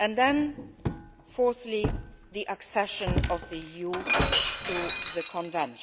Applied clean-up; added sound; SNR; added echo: none; Shatter; 1 dB; none.